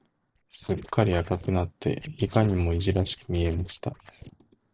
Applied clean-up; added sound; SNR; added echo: neural separator model SepFormer DNS4.